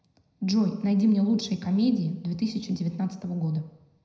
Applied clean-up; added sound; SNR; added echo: none; none; none; reverberation time 0.7 s.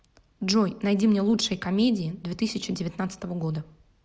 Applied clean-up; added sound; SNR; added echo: none; none; none; none.